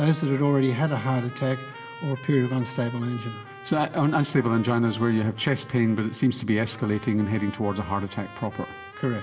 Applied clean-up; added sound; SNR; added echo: none; Trumpet; 18 dB; reverberation time 2.8 s.